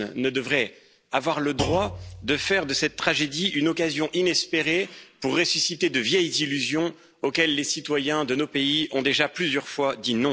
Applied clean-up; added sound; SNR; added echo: none; Thump, thud; 14 dB; none.